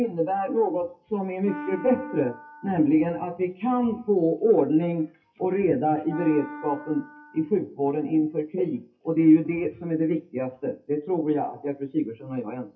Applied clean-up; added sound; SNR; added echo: classical method WPE with log-MMSE.